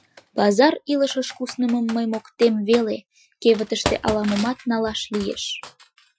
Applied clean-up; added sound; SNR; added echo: classical method Wiener filter.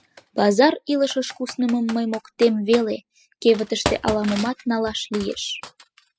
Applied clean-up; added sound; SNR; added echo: classical method spectral subtraction.